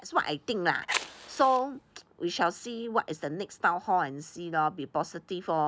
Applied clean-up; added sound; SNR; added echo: none; Fire; 8 dB; none.